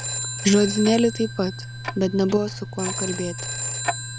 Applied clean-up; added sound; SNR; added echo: none; Telephone + Tick-tock; 6 dB; none.